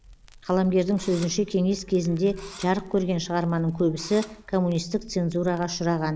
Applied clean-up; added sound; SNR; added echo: none; Engine / Drill + Crackle; 20 dB; none.